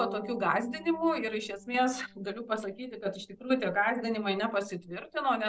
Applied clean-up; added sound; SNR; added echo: none; Bowed string instrument; 18 dB; none.